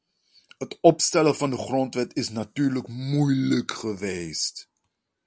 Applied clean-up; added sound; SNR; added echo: none; none; none; none.